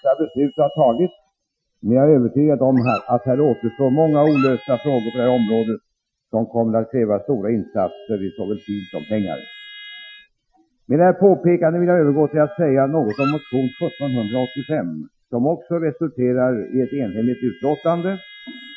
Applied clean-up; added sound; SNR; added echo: classical method Wiener filter.